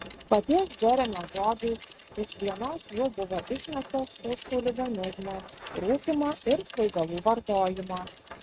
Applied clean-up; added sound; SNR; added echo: neural mask model RNNoise.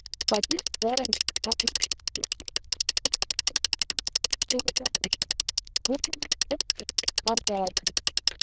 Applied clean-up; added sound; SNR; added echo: neural diffusion model UNIVERSE++.